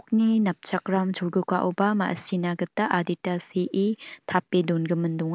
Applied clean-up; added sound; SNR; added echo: none; none; none; none.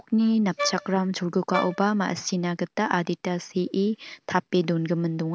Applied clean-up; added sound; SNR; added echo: none; Wind instrument, woodwind instrument; 8 dB; none.